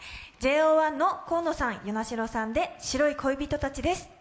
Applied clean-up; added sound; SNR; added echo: none; none; none; none.